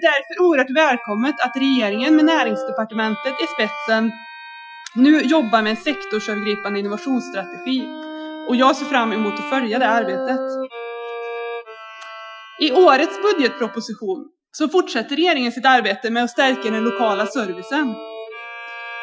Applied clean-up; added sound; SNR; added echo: classical method Wiener filter.